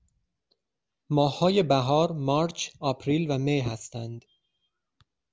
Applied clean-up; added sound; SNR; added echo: none; none; none; none.